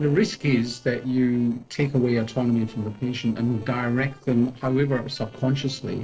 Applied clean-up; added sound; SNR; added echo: neural separator model SepFormer DNS4.